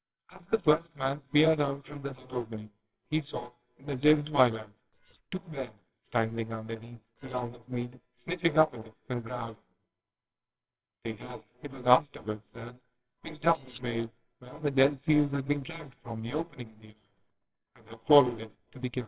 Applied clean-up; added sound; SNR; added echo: neural separator model SepFormer WHAMR!.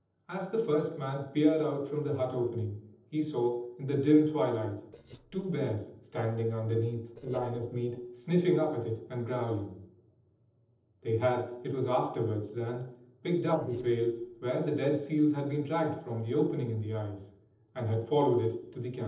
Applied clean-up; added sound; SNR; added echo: neural separator model SepFormer DNS4.